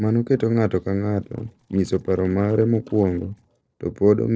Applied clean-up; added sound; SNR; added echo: neural separator model SepFormer DNS4.